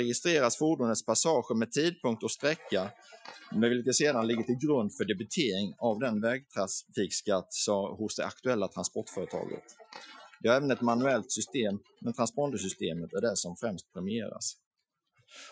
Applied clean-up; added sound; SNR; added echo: classical method Wiener filter.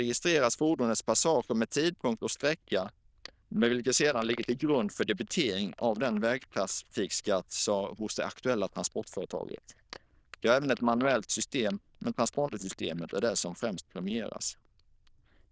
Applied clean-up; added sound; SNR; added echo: neural diffusion model UNIVERSE++.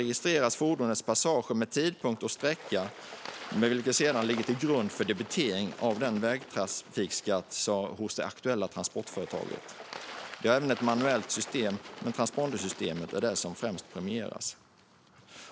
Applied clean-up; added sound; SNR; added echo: none; Water / Bird; 15 dB; none.